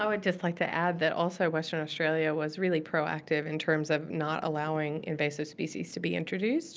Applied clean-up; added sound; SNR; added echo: none; none; none; none.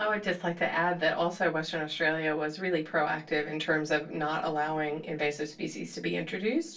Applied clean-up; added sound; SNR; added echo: none; none; none; reverberation time 0.2 s.